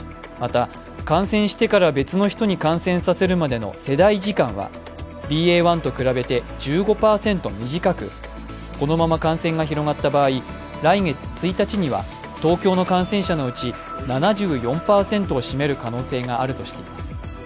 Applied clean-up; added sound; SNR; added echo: none; none; none; none.